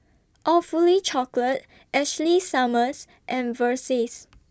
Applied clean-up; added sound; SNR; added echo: none; none; none; none.